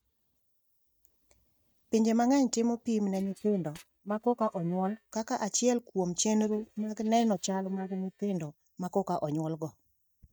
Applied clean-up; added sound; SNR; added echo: neural mask model DeepFilterNet 3.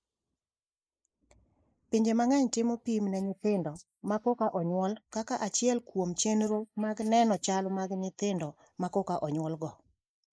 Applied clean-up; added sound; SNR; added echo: neural mask model Resemble Enhance denoiser.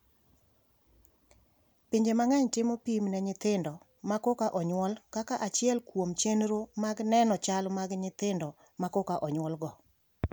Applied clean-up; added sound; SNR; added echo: none; none; none; none.